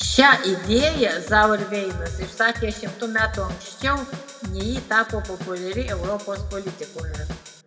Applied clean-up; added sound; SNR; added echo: none; Drum kit; 9 dB; reverberation time 1.4 s.